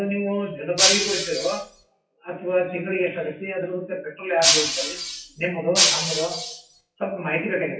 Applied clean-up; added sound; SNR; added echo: classical method WPE with log-MMSE.